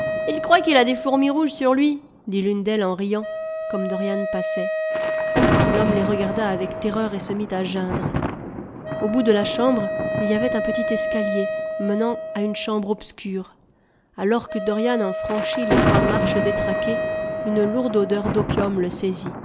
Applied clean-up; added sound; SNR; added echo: none; Thunder + Wind instrument, woodwind instrument; 2 dB; none.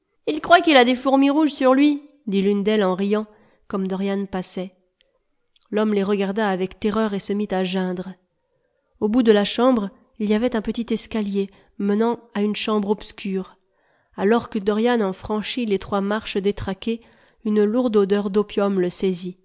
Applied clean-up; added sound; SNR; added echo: none; none; none; none.